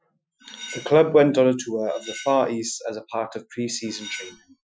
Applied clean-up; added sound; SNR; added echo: classical method Wiener filter.